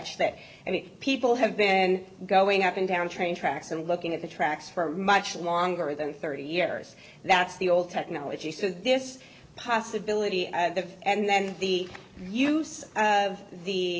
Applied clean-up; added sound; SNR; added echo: none; none; none; none.